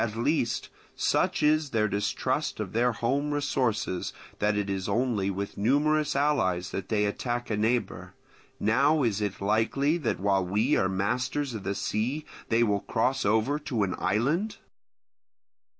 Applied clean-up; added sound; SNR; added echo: none; none; none; none.